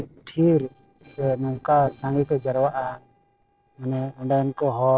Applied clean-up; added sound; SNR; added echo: neural separator model SepFormer DNS4.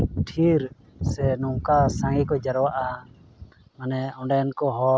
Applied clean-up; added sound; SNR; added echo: none; none; none; none.